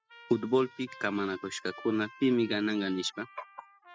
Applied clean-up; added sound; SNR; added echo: classical method spectral subtraction.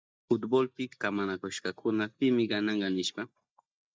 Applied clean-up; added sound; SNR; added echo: neural mask model DeepFilterNet 3.